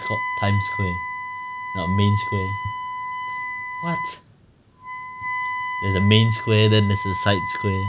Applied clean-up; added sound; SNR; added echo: none; Wind instrument, woodwind instrument; 5 dB; none.